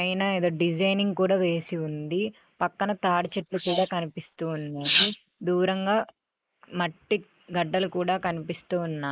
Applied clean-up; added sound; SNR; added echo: neural mask model Resemble Enhance denoiser.